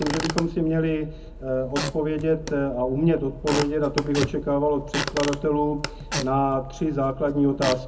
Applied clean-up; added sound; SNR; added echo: none; Squeak / Wood; 8 dB; reverberation time 0.4 s.